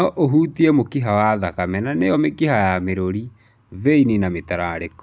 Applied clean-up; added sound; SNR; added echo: none; none; none; none.